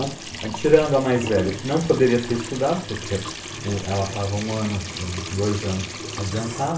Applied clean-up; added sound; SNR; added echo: none; Trickle, dribble / Sink (filling or washing) / Water tap, faucet; 10 dB; reverberation time 0.4 s.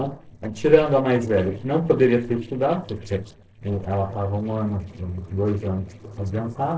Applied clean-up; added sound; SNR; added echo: neural separator model SepFormer DNS4.